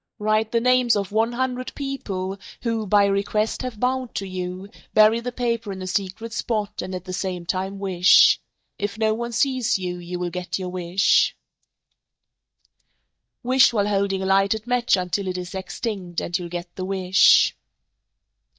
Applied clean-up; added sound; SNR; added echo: neural mask model DeepFilterNet 3.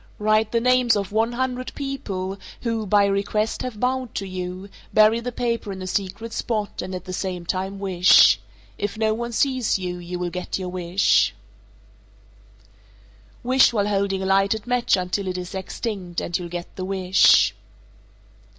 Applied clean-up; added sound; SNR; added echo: none; none; none; none.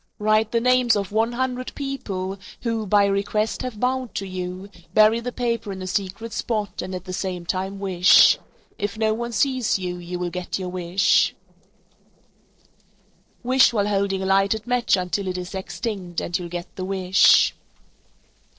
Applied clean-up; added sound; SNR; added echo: neural separator model SepFormer DNS4.